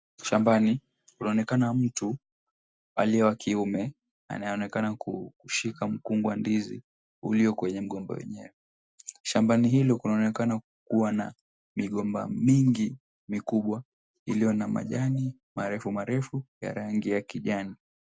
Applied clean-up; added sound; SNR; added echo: none; none; none; none.